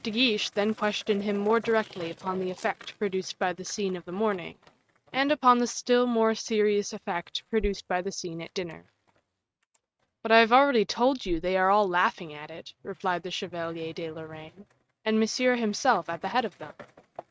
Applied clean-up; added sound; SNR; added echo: neural mask model RNNoise.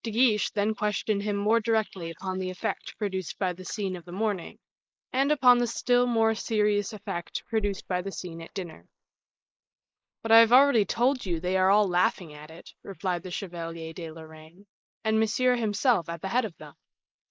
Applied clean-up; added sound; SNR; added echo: neural mask model Resemble Enhance denoiser.